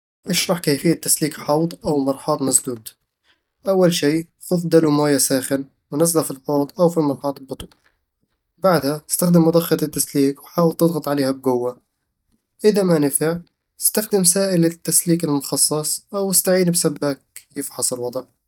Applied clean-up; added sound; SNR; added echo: neural mask model DeepFilterNet 3.